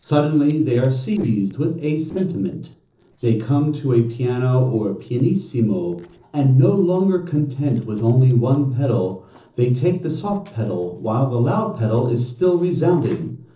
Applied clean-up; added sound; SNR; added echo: neural separator model SepFormer DNS4.